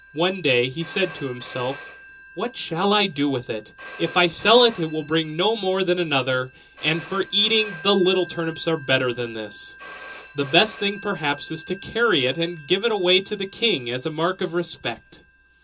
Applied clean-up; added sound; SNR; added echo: none; Telephone; 13 dB; reverberation time 0.2 s.